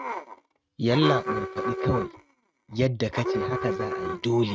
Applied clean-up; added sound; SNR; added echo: neural mask model RNNoise.